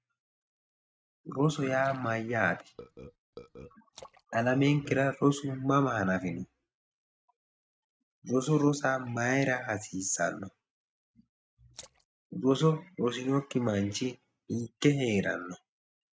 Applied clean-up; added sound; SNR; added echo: neural mask model RNNoise.